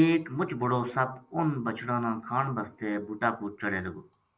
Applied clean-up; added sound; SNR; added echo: none; none; none; none.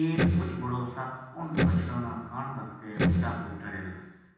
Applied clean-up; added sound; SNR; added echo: none; Electric guitar; -5 dB; reverberation time 1.0 s.